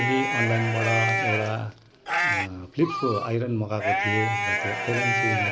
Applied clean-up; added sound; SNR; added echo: none; Livestock, farm animals, working animals; -1 dB; none.